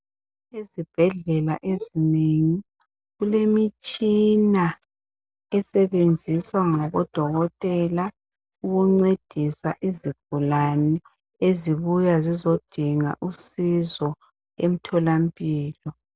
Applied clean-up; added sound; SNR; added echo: none; none; none; none.